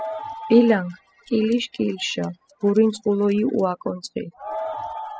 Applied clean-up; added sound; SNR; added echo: classical method spectral subtraction.